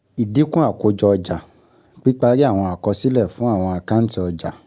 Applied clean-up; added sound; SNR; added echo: none; none; none; none.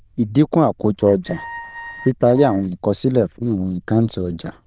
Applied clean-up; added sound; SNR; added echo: neural diffusion model UNIVERSE++.